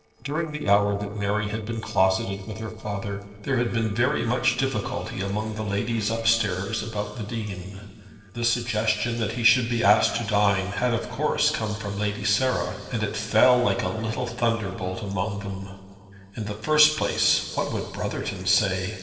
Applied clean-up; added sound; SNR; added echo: neural separator model SepFormer DNS4.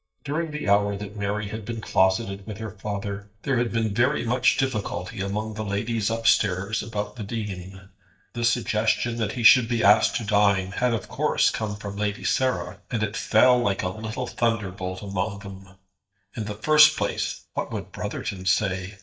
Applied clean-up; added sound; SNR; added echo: neural mask model DeepFilterNet 3.